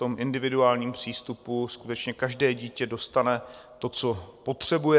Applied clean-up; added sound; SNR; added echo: none; none; none; none.